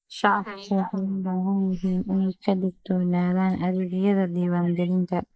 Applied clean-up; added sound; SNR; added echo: neural mask model Resemble Enhance denoiser.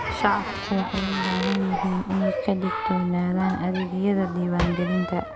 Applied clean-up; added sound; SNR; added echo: none; Drawer open or close + Door; 11 dB; none.